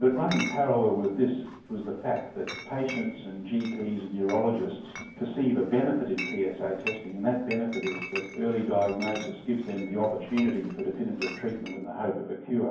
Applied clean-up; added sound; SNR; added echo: none; Chatter / Chink, clink; 14 dB; reverberation time 0.9 s.